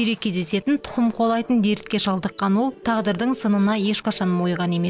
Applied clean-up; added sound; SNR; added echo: none; none; none; none.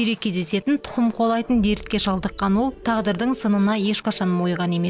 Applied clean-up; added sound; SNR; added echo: none; Boom; 19 dB; none.